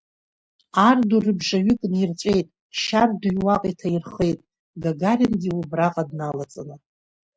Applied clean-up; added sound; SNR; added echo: none; none; none; none.